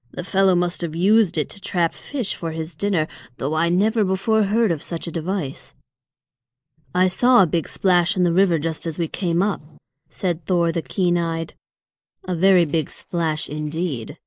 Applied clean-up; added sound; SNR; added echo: neural mask model Resemble Enhance denoiser.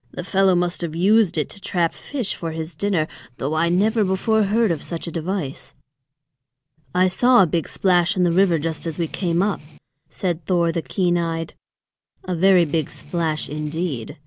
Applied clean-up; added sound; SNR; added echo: none; Strum; 20 dB; none.